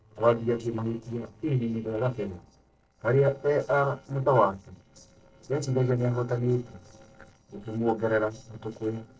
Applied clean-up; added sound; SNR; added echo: neural separator model SepFormer DNS4.